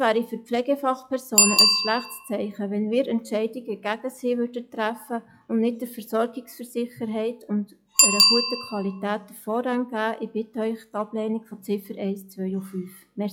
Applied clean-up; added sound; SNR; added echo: classical method log-MMSE.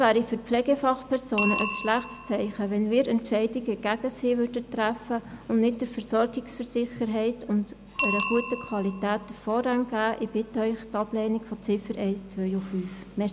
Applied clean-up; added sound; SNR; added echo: none; Bicycle bell; 2 dB; none.